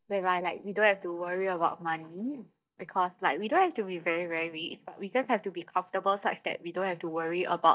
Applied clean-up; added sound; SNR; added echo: neural mask model DeepFilterNet 3.